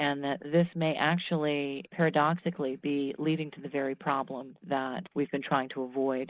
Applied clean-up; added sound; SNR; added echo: neural mask model Resemble Enhance denoiser.